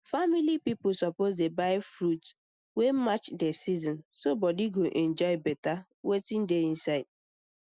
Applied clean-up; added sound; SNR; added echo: none; none; none; none.